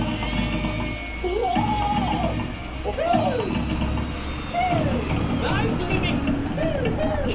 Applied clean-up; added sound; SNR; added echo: none; Truck; 4 dB; reverberation time 0.3 s.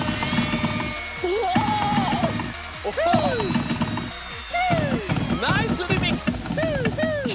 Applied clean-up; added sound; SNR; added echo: none; none; none; none.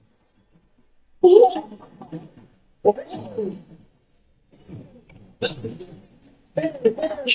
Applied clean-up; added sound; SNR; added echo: neural mask model DeepFilterNet 3.